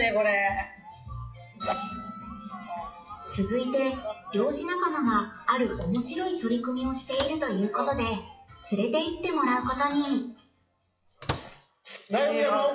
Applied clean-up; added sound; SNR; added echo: classical method WPE with log-MMSE.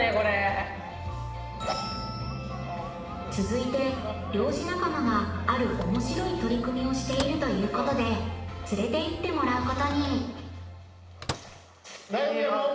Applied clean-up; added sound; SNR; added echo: none; Microwave oven; 14 dB; reverberation time 1.0 s.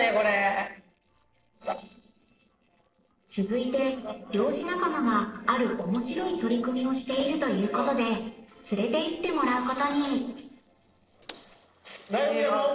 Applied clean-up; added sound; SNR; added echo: neural separator model SepFormer DNS4.